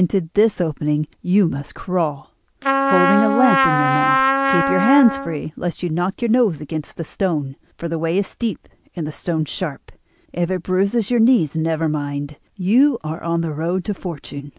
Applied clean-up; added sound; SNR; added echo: none; Trumpet; -1 dB; none.